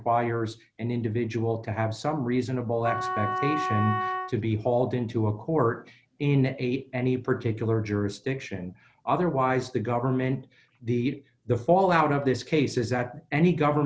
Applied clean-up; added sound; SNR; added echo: none; Wind instrument, woodwind instrument; 5 dB; none.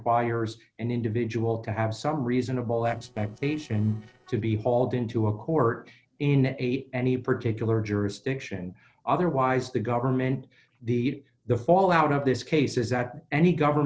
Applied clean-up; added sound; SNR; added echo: neural separator model SepFormer DNS4.